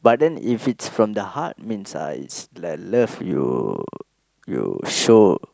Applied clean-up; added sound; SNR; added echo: none; none; none; none.